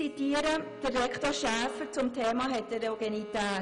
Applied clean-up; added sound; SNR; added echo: none; Bowed string instrument; 13 dB; none.